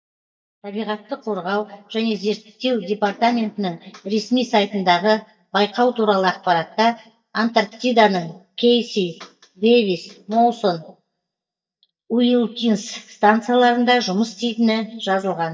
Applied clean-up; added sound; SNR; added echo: neural mask model DeepFilterNet 3.